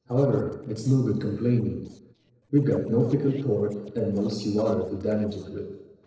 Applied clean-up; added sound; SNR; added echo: neural separator model SepFormer DNS4.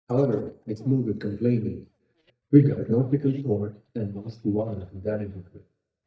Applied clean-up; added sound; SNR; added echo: neural mask model DeepFilterNet 3.